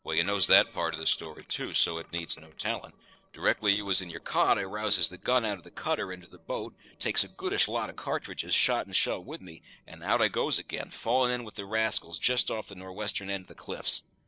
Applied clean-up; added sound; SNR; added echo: neural separator model SepFormer DNS4.